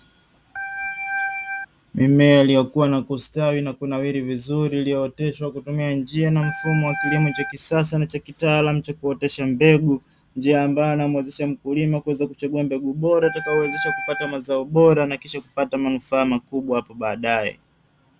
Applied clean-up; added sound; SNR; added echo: none; Organ; 6 dB; none.